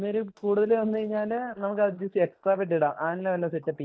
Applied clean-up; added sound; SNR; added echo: neural mask model DeepFilterNet 3.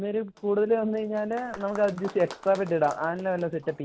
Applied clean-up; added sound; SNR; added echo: none; Applause; 19 dB; none.